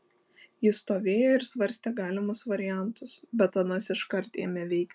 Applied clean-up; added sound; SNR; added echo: none; none; none; none.